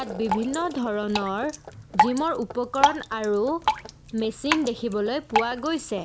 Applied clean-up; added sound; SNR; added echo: none; Drip; 1 dB; none.